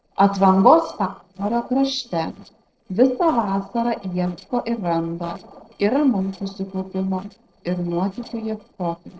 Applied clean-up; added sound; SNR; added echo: neural separator model SepFormer DNS4.